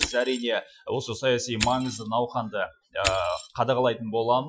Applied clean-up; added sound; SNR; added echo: classical method Wiener filter.